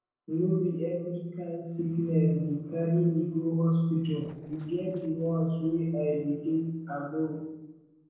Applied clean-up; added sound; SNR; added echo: neural separator model SepFormer DNS4.